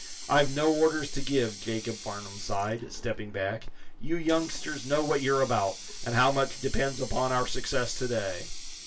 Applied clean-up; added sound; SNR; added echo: none; Water tap, faucet; 15 dB; reverberation time 0.1 s.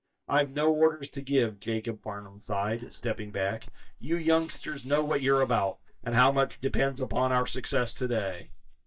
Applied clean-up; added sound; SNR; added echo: neural mask model DeepFilterNet 3.